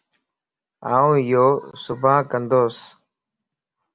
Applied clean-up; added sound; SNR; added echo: none; none; none; none.